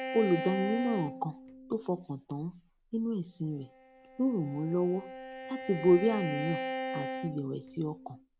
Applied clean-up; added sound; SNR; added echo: none; Bowed string instrument; 8 dB; none.